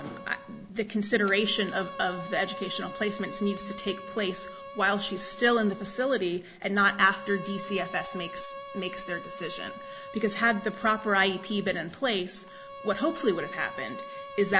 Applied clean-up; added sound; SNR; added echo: none; Bowed string instrument; 13 dB; none.